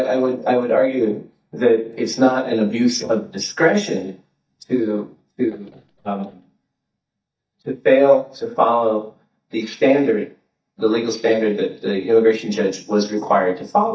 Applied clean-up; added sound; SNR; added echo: neural mask model DeepFilterNet 3.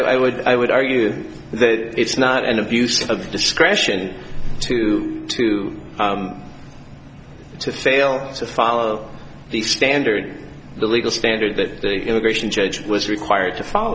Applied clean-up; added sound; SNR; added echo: none; none; none; none.